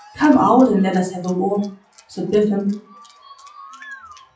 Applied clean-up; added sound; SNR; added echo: classical method WPE with log-MMSE.